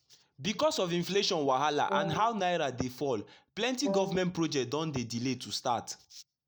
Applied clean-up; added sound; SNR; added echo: none; Wind instrument, woodwind instrument; 5 dB; none.